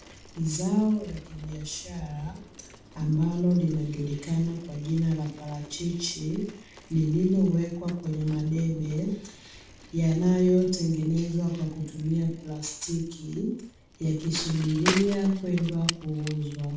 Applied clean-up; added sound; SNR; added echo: none; Bicycle; 14 dB; reverberation time 0.5 s.